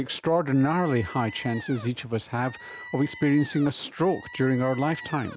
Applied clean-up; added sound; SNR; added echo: none; Squeak; 16 dB; none.